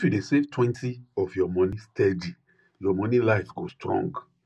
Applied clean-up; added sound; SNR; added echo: none; none; none; none.